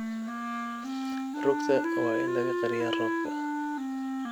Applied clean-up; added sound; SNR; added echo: none; Wind instrument, woodwind instrument; -3 dB; none.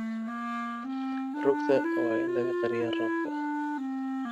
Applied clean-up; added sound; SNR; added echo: neural mask model RNNoise.